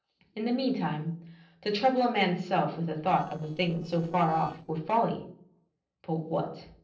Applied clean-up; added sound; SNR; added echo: neural separator model SepFormer DNS4.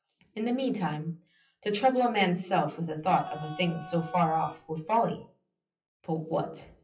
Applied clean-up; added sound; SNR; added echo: classical method WPE with log-MMSE.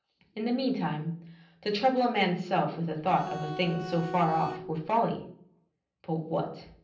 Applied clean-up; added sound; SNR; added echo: none; Bowed string instrument; 10 dB; reverberation time 0.6 s.